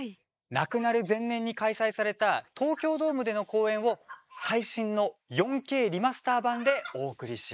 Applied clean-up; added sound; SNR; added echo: neural mask model Resemble Enhance denoiser.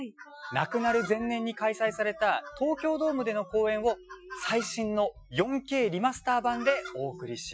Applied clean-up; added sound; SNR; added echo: classical method Wiener filter.